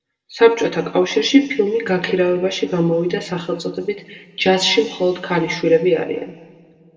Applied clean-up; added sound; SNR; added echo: none; none; none; reverberation time 1.6 s.